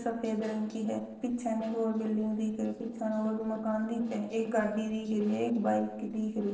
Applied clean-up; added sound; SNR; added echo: neural separator model SepFormer DNS4.